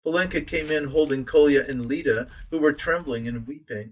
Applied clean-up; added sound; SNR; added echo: neural mask model DeepFilterNet 3.